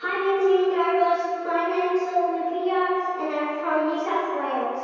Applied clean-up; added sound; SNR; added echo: none; none; none; reverberation time 2.2 s.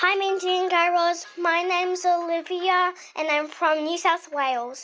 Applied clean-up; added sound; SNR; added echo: none; none; none; none.